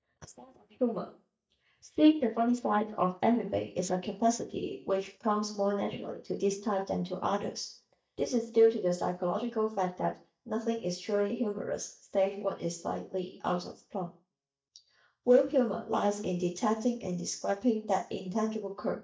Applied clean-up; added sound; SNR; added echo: neural mask model DeepFilterNet 3.